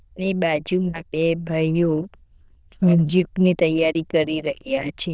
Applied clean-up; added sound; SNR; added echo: neural diffusion model UNIVERSE++.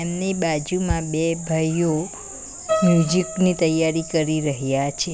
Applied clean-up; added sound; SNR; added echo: none; Piano + Bass drum; 11 dB; none.